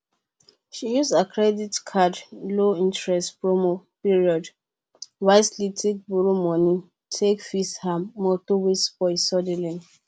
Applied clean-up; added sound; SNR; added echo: none; none; none; none.